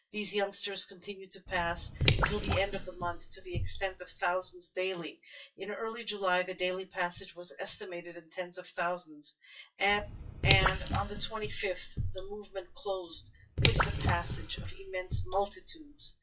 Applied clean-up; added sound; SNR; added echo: classical method WPE with log-MMSE.